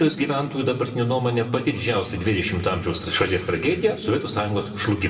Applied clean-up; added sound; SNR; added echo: none; none; none; reverberation time 1.8 s.